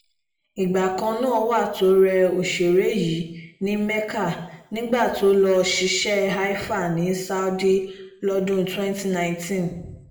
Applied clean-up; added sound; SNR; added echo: none; none; none; reverberation time 0.7 s.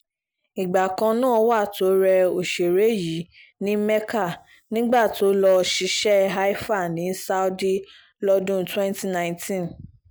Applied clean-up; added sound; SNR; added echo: none; none; none; none.